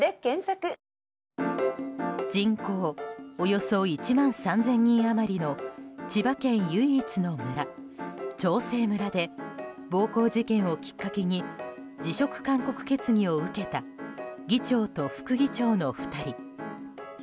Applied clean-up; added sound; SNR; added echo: none; none; none; none.